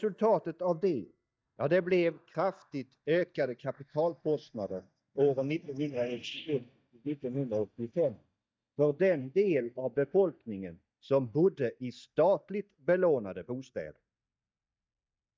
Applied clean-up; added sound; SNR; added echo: neural mask model DeepFilterNet 3.